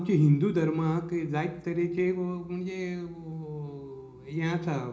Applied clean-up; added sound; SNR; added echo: none; none; none; reverberation time 0.4 s.